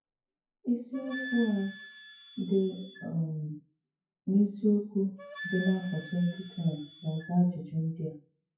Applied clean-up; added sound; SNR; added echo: classical method WPE with log-MMSE.